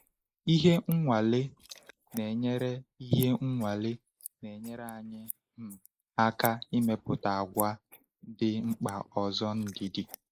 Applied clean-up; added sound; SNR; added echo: neural mask model Resemble Enhance denoiser.